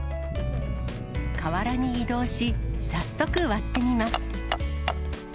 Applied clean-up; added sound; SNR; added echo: none; Computer keyboard; 19 dB; none.